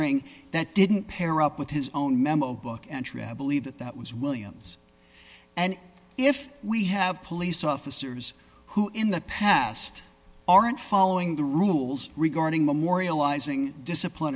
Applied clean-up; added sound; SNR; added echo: none; none; none; none.